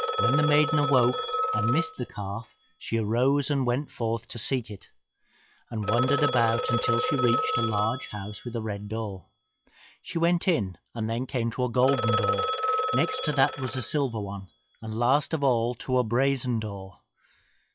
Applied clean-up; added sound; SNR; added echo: classical method log-MMSE.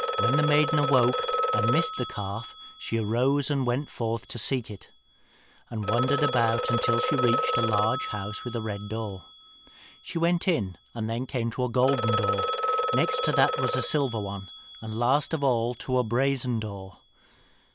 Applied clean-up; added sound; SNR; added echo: none; Telephone; 4 dB; none.